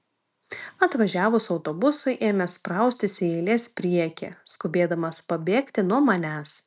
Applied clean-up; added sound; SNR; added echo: none; none; none; none.